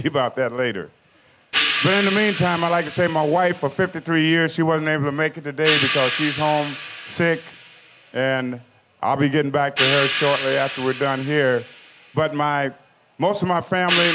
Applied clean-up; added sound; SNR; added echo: none; Hi-hat; 3 dB; none.